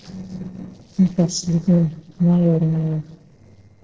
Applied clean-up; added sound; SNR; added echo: neural separator model SepFormer DNS4.